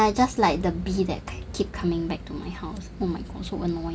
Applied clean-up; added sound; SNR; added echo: none; Bowed string instrument; 16 dB; none.